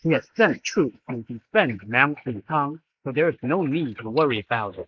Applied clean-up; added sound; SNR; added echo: neural mask model Resemble Enhance denoiser.